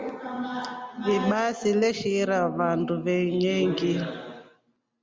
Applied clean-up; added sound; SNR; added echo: none; none; none; none.